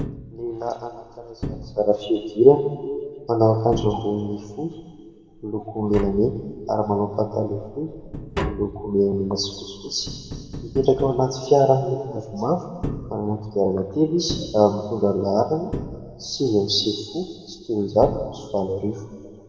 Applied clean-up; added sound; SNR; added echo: none; Tap; 13 dB; reverberation time 1.9 s.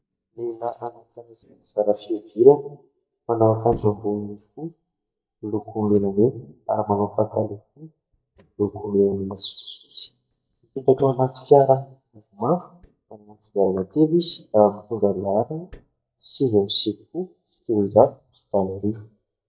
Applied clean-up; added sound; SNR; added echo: neural mask model DeepFilterNet 3.